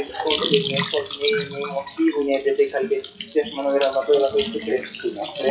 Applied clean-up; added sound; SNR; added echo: classical method WPE with log-MMSE.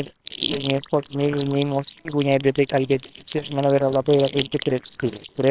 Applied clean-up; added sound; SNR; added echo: neural separator model SepFormer WHAMR!.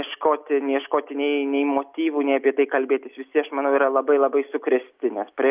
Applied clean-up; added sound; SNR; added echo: none; none; none; none.